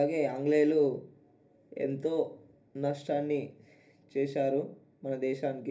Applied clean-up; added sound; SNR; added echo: none; none; none; reverberation time 0.3 s.